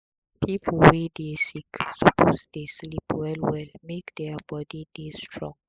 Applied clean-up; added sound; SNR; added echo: neural mask model Resemble Enhance denoiser.